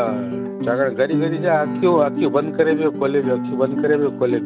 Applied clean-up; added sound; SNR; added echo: none; Guitar; 5 dB; none.